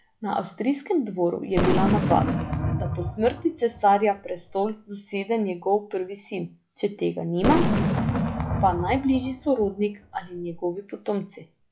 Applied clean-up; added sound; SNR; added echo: classical method log-MMSE.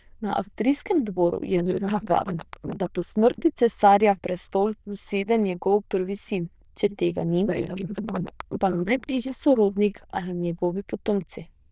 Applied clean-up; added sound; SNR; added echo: neural diffusion model UNIVERSE++.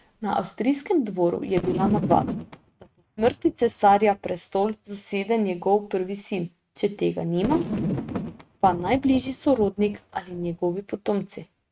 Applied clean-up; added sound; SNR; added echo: neural mask model RNNoise.